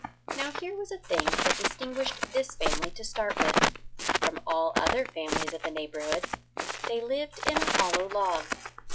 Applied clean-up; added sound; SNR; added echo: classical method log-MMSE.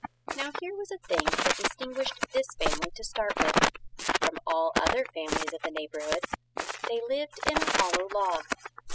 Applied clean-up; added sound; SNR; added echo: classical method spectral subtraction.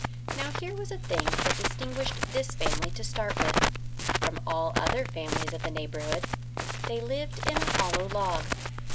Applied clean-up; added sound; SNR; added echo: none; Crackle; -4 dB; none.